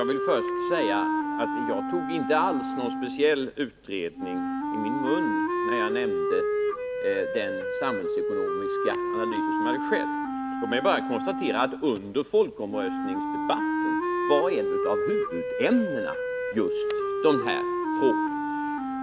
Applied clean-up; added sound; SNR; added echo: none; Wind instrument, woodwind instrument; -1 dB; none.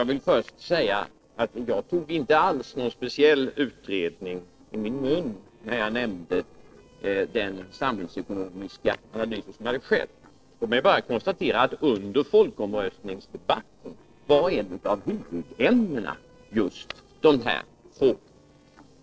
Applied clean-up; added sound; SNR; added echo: neural separator model SepFormer DNS4.